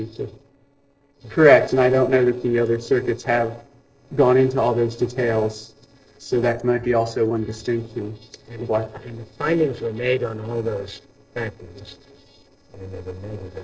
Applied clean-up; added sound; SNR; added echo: neural separator model SepFormer DNS4.